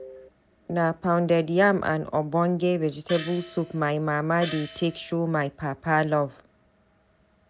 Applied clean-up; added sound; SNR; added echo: none; Gong; 14 dB; none.